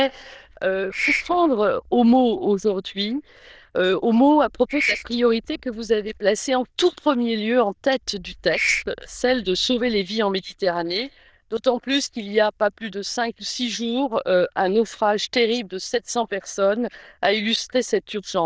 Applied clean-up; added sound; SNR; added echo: neural diffusion model UNIVERSE++.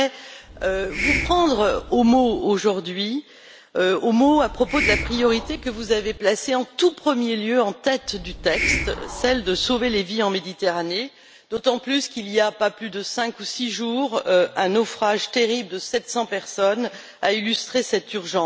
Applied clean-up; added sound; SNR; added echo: none; Hiss; 6 dB; none.